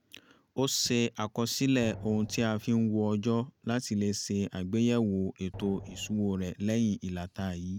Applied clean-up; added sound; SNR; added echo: none; Drum; 17 dB; none.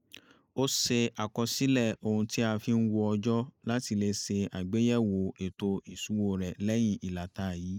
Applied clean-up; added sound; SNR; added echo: neural mask model Resemble Enhance denoiser.